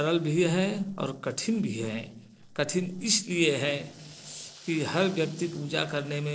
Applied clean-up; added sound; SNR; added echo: neural separator model SepFormer DNS4.